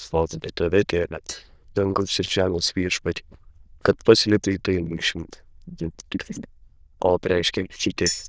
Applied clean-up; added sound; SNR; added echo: neural diffusion model UNIVERSE++.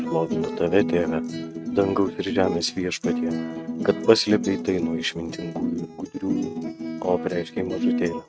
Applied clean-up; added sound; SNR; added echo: neural mask model RNNoise.